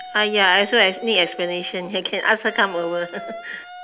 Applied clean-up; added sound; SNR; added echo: none; Wind instrument, woodwind instrument; 17 dB; none.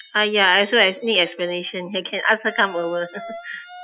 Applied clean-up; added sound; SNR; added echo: classical method Wiener filter.